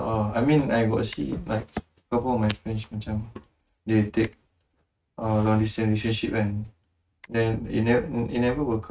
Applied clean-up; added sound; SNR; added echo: neural mask model RNNoise.